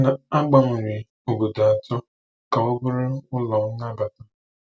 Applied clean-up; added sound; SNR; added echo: none; none; none; none.